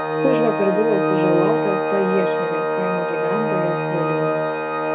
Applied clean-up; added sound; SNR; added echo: none; Organ; -4 dB; reverberation time 1.0 s.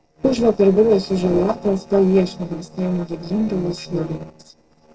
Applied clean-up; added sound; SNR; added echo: neural separator model SepFormer DNS4.